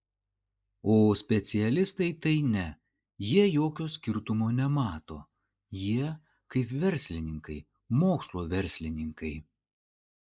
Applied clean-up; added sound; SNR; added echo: neural mask model Resemble Enhance denoiser.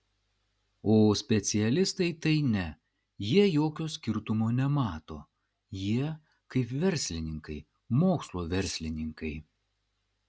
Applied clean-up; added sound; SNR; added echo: none; Cutlery, silverware; 16 dB; none.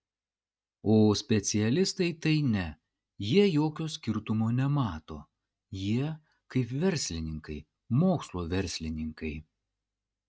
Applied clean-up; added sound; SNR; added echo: neural mask model RNNoise.